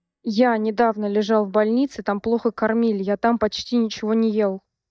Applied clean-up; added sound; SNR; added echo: neural mask model DeepFilterNet 3.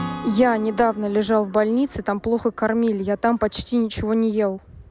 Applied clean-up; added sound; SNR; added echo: none; Acoustic guitar / Strum; 17 dB; none.